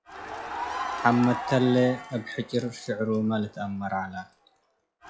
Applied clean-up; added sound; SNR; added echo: classical method log-MMSE.